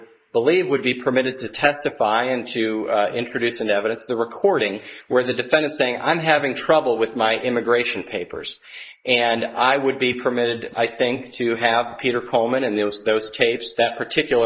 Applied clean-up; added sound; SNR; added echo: neural mask model Resemble Enhance denoiser.